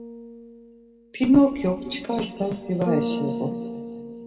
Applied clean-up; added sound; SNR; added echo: none; Bass guitar; 8 dB; reverberation time 2.0 s.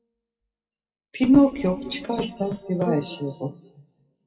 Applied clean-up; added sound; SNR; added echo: classical method WPE with log-MMSE.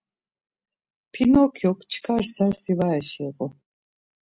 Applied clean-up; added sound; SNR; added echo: none; none; none; none.